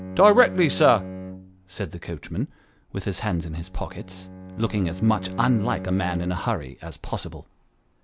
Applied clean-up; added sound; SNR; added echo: none; Bowed string instrument; 13 dB; none.